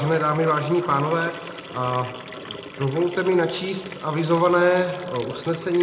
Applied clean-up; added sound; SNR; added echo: none; Liquid; 15 dB; reverberation time 0.6 s.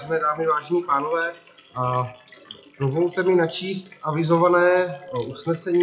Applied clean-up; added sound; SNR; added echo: classical method WPE with log-MMSE.